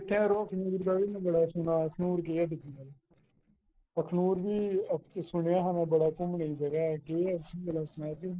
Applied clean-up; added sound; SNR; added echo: neural separator model SepFormer DNS4.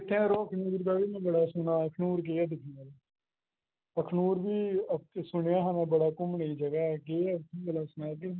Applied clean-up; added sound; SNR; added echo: none; none; none; none.